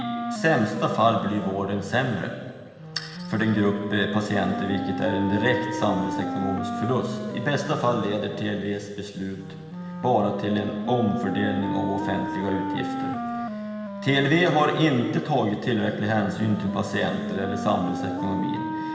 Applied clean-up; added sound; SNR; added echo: none; Wind instrument, woodwind instrument; 7 dB; reverberation time 1.6 s.